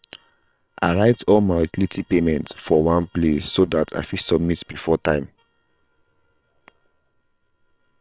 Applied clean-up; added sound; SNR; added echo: neural separator model SepFormer WHAM!.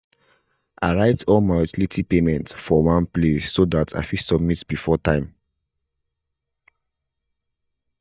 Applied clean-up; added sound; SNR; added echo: neural mask model DeepFilterNet 3.